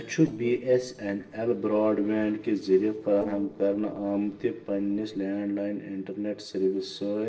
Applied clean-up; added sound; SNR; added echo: neural separator model SepFormer DNS4.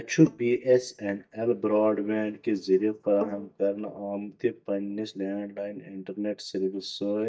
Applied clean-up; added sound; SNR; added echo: neural mask model DeepFilterNet 3.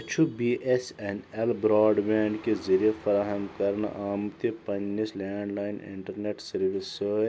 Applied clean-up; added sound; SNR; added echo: none; none; none; none.